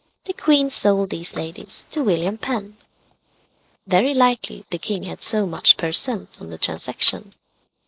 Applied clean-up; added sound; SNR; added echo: neural mask model Resemble Enhance denoiser.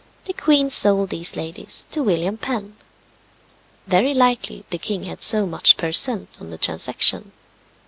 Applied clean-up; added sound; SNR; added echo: none; none; none; none.